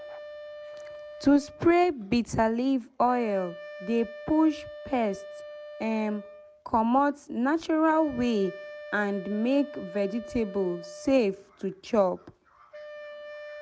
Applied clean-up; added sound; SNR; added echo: none; Wind instrument, woodwind instrument; 16 dB; none.